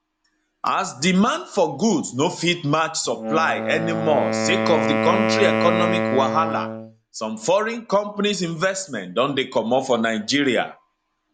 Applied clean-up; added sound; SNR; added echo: none; Wind instrument, woodwind instrument; 5 dB; none.